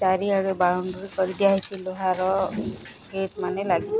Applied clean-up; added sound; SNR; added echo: none; Rattle / Rattle (instrument); 19 dB; none.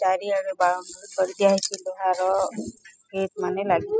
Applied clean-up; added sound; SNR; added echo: classical method spectral subtraction.